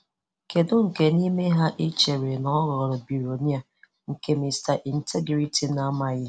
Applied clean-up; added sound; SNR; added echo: none; none; none; none.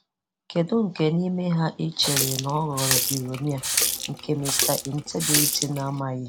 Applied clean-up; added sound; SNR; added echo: none; Water tap, faucet; 0 dB; none.